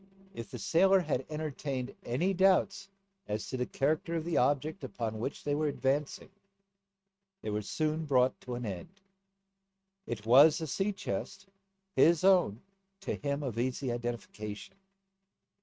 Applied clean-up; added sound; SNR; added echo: neural mask model RNNoise.